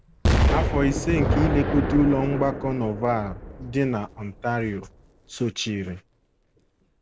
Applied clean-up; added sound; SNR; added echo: none; Explosion; 1 dB; none.